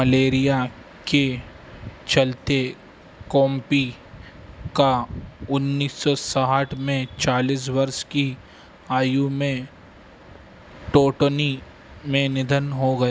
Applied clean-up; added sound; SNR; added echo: none; none; none; none.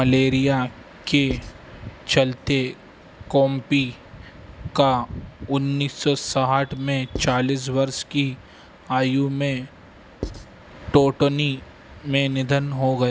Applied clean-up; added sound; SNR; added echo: none; Writing; 12 dB; none.